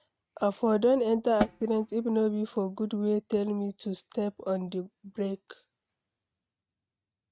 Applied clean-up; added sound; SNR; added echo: neural mask model RNNoise.